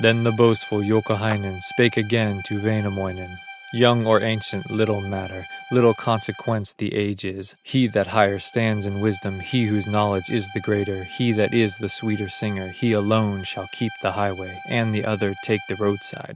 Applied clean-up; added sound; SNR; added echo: none; Clapping + Bowed string instrument; 16 dB; none.